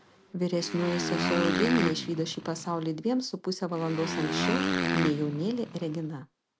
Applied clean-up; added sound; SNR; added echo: none; Motorcycle; 1 dB; none.